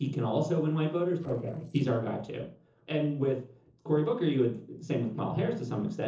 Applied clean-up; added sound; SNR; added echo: neural separator model SepFormer DNS4.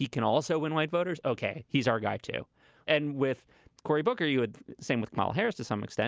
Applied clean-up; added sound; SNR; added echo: none; none; none; none.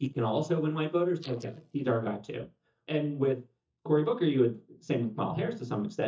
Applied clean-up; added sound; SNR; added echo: neural mask model DeepFilterNet 3.